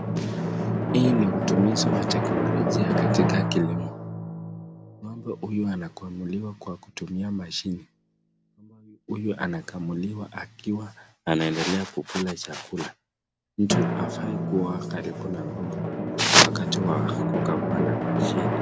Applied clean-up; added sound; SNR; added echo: none; Drum; 0 dB; none.